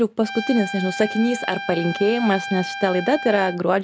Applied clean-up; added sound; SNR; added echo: none; Trumpet; 10 dB; none.